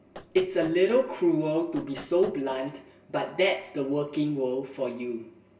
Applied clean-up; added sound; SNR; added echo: none; Knock; 19 dB; reverberation time 0.2 s.